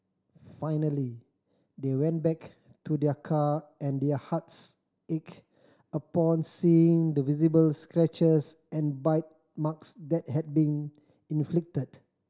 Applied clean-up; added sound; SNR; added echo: none; none; none; none.